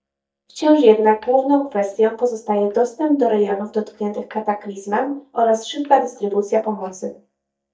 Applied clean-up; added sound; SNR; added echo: neural mask model DeepFilterNet 3.